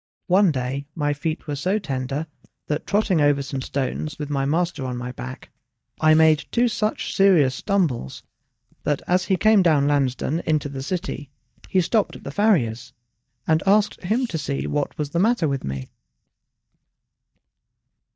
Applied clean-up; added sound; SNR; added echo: neural mask model DeepFilterNet 3.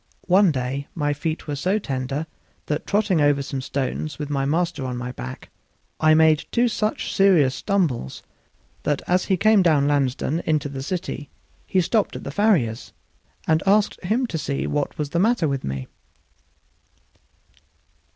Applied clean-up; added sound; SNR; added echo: none; none; none; none.